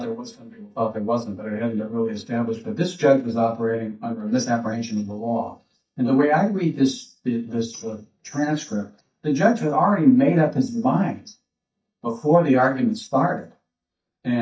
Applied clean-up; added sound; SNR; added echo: neural mask model DeepFilterNet 3.